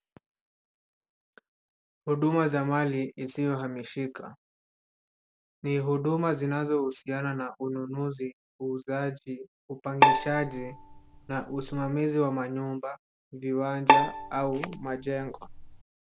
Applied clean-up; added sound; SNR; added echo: none; Bowed string instrument; -3 dB; none.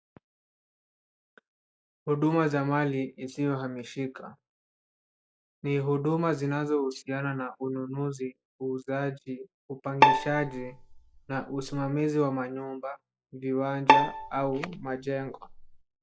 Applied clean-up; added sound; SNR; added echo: classical method log-MMSE.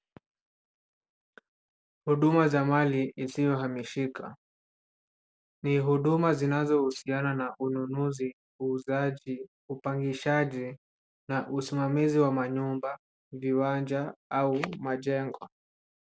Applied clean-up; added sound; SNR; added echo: none; none; none; none.